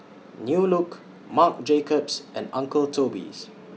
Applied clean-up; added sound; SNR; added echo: none; none; none; none.